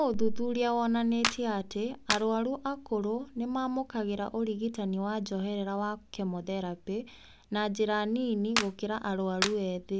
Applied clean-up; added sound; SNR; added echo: none; Clapping; 6 dB; none.